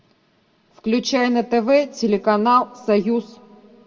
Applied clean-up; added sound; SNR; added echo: none; none; none; reverberation time 1.5 s.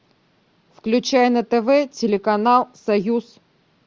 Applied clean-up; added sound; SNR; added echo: none; none; none; none.